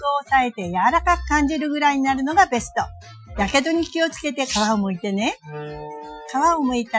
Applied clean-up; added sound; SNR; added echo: classical method Wiener filter.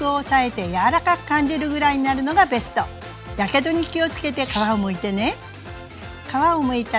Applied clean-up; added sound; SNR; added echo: none; none; none; none.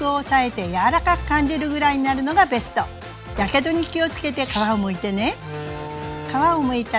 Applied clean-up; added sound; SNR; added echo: none; Slam; 15 dB; none.